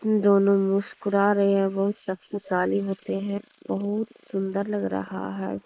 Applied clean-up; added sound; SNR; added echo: neural mask model Resemble Enhance denoiser.